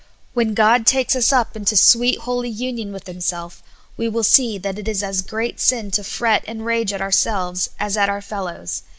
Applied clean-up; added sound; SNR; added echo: none; none; none; none.